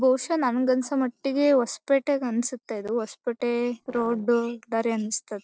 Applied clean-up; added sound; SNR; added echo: neural separator model SepFormer DNS4.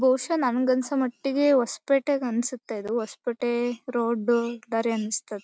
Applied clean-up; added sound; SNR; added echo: none; none; none; none.